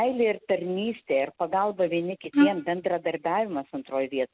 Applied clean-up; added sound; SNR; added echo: none; Wind instrument, woodwind instrument; -3 dB; none.